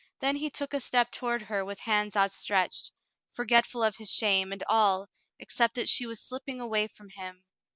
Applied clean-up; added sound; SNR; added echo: none; none; none; none.